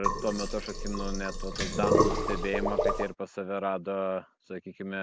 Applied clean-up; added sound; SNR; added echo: none; Sink (filling or washing); -5 dB; none.